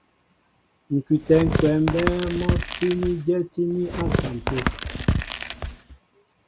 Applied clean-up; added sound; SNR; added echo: none; Tearing; 2 dB; none.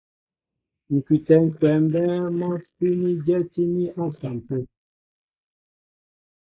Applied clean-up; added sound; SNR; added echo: neural mask model Resemble Enhance denoiser.